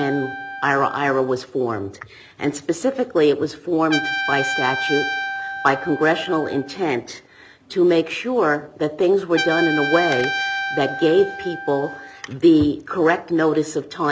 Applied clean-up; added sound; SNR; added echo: none; Trumpet; 9 dB; none.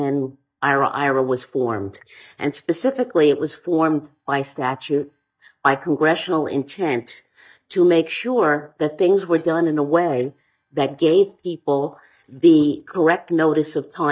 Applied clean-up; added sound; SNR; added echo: neural mask model DeepFilterNet 3.